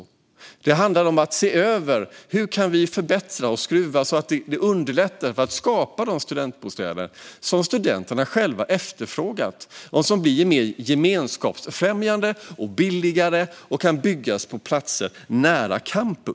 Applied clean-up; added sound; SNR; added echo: none; none; none; none.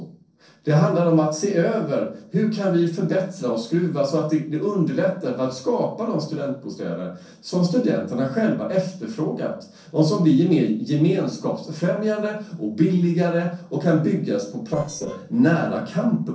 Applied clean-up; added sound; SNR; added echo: neural separator model SepFormer DNS4.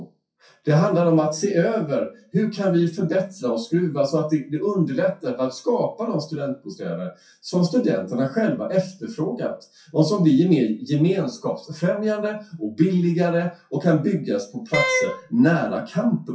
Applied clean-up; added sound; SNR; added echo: classical method WPE with log-MMSE.